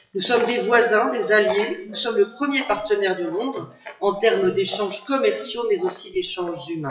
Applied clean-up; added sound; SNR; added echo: classical method WPE with log-MMSE.